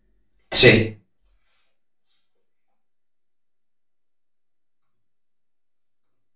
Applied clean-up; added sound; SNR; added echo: none; none; none; reverberation time 0.3 s.